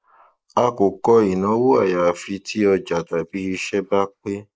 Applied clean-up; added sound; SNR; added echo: neural mask model Resemble Enhance denoiser.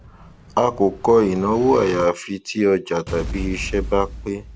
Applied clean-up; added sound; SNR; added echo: none; Explosion; 13 dB; none.